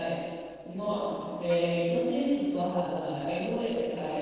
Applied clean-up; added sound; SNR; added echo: neural separator model SepFormer DNS4.